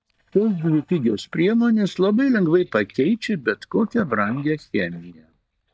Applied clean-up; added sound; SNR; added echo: neural mask model DeepFilterNet 3.